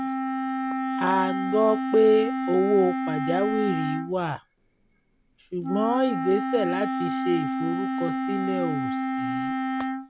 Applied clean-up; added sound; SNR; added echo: none; Wind instrument, woodwind instrument; 2 dB; none.